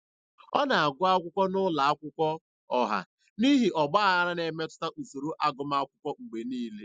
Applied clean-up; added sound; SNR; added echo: none; none; none; none.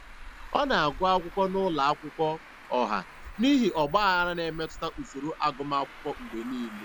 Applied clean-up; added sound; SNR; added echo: none; Traffic noise, roadway noise; 16 dB; none.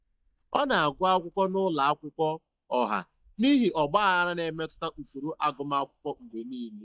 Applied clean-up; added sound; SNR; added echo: neural mask model DeepFilterNet 3.